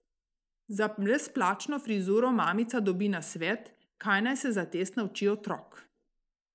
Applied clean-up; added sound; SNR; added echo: neural mask model Resemble Enhance denoiser.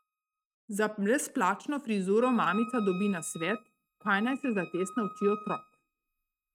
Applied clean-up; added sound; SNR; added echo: neural mask model RNNoise.